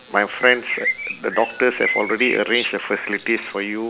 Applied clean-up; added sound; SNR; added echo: none; Bird; 7 dB; none.